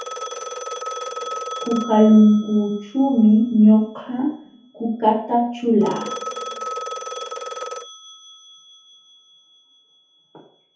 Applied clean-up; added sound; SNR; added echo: none; Telephone; 13 dB; reverberation time 0.6 s.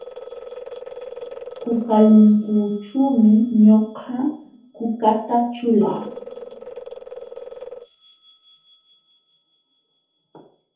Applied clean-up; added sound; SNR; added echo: neural separator model SepFormer DNS4.